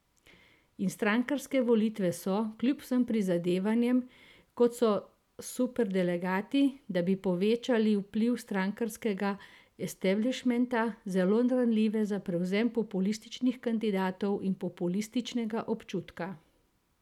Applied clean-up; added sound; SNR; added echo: none; none; none; none.